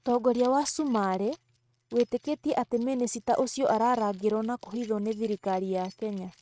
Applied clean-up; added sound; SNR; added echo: neural mask model RNNoise.